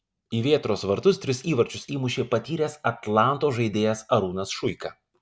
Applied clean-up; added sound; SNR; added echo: none; none; none; none.